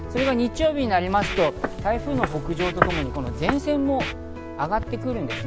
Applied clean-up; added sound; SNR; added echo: none; Walk, footsteps + Scratching (performance technique); 6 dB; none.